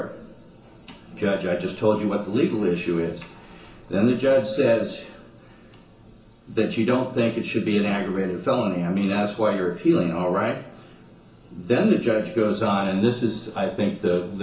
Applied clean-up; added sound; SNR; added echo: none; none; none; reverberation time 0.7 s.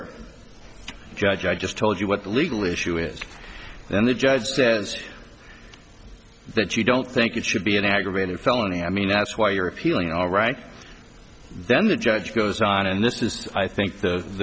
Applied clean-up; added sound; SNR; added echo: none; none; none; none.